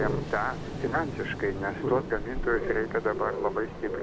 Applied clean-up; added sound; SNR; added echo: none; Ocean + Growling; 2 dB; none.